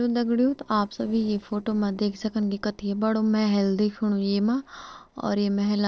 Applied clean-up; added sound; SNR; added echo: neural separator model SepFormer DNS4.